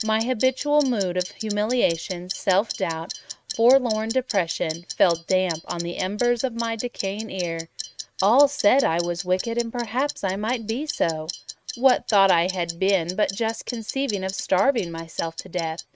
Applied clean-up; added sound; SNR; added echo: neural mask model RNNoise.